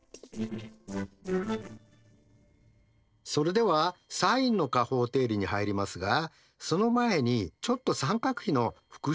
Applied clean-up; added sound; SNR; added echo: neural separator model SepFormer DNS4.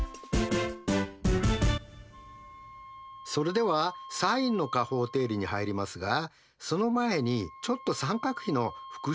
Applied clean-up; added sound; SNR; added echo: none; Wind instrument, woodwind instrument; 18 dB; none.